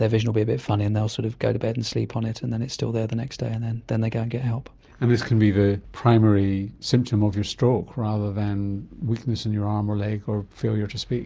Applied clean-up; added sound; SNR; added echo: none; none; none; none.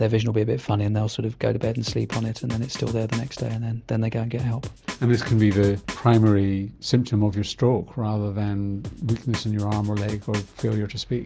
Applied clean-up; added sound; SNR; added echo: none; Drum; 13 dB; none.